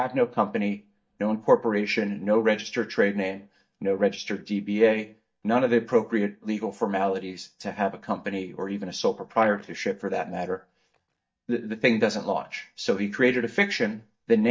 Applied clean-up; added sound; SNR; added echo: neural mask model DeepFilterNet 3.